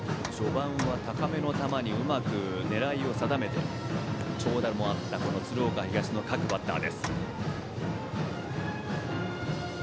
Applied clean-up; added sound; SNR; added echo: none; Tick; 12 dB; none.